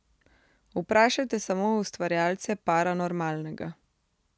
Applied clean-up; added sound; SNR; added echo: none; none; none; none.